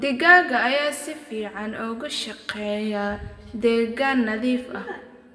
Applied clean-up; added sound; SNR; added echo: none; none; none; reverberation time 1.2 s.